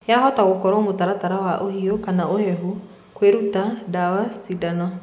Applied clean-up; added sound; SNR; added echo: none; none; none; none.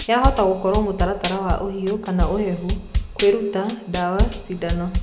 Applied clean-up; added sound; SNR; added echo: none; Drum / Drum kit; 3 dB; none.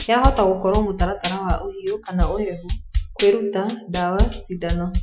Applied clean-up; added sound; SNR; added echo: classical method Wiener filter.